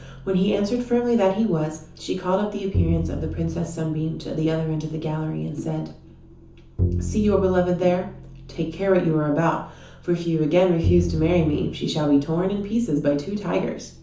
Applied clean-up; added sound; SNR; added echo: none; Bowed string instrument; 9 dB; reverberation time 0.9 s.